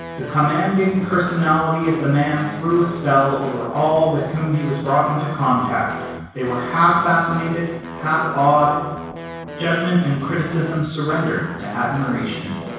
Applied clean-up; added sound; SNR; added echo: none; Guitar; 12 dB; reverberation time 1.1 s.